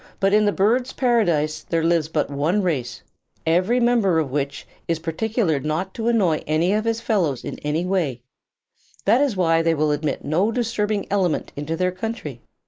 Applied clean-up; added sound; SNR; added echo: neural mask model Resemble Enhance denoiser.